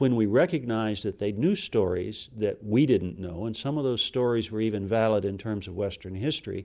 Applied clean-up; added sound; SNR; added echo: none; none; none; none.